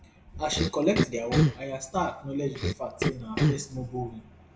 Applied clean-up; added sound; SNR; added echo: none; Cough; -3 dB; reverberation time 0.5 s.